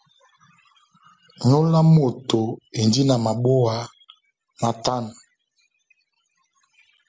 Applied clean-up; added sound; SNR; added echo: none; none; none; none.